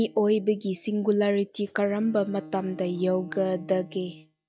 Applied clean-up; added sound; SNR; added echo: neural mask model DeepFilterNet 3.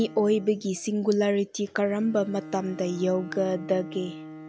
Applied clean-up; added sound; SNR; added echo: none; Bowed string instrument; 16 dB; none.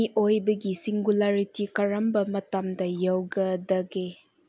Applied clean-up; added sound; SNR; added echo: none; none; none; none.